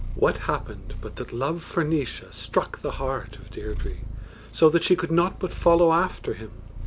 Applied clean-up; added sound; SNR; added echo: none; Purr; 9 dB; none.